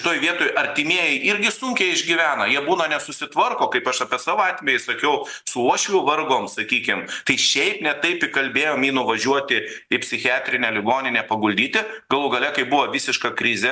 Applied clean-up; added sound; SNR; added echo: none; none; none; none.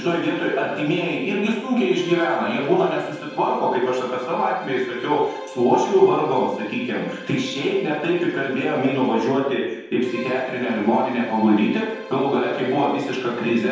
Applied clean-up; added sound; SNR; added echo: none; Bowed string instrument; 17 dB; reverberation time 0.9 s.